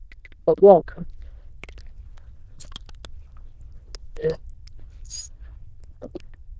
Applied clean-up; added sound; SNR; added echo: neural diffusion model UNIVERSE++.